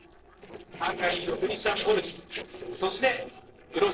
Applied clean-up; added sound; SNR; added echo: neural separator model SepFormer DNS4.